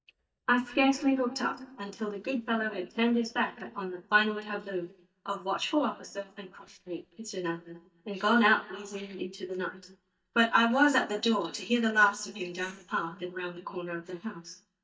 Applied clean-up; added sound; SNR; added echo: neural mask model DeepFilterNet 3.